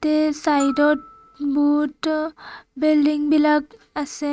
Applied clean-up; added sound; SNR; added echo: neural mask model RNNoise.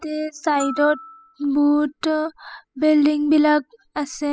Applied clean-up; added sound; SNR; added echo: classical method spectral subtraction.